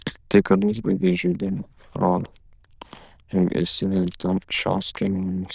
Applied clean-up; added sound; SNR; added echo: neural diffusion model UNIVERSE++.